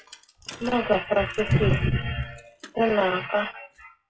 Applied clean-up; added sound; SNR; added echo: classical method WPE with log-MMSE.